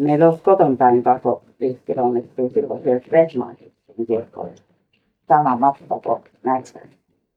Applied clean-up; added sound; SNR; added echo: neural mask model DeepFilterNet 3.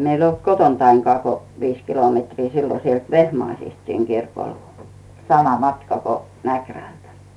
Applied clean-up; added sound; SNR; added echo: none; none; none; none.